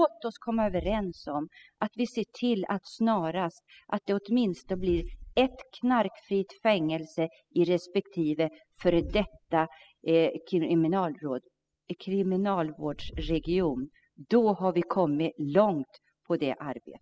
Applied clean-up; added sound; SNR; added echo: classical method spectral subtraction.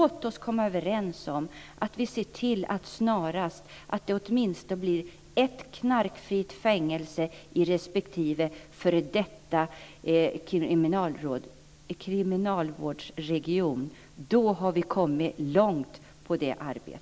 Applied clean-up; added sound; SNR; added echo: none; none; none; none.